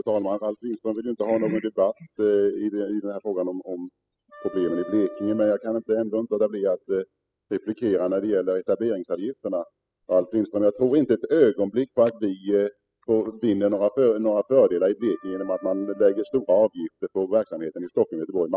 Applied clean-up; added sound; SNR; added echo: classical method spectral subtraction.